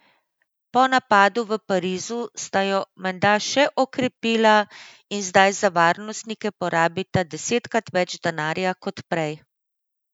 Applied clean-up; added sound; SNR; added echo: none; none; none; none.